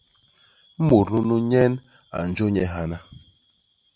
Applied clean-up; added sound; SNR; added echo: none; none; none; none.